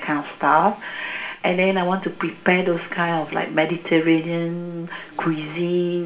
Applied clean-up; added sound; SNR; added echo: none; none; none; reverberation time 0.8 s.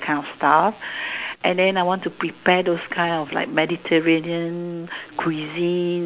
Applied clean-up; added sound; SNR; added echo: none; none; none; none.